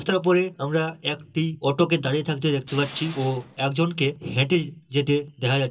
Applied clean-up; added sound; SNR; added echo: none; Tools; 19 dB; reverberation time 0.2 s.